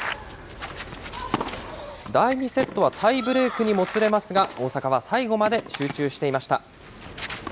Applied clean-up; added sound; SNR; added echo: none; none; none; none.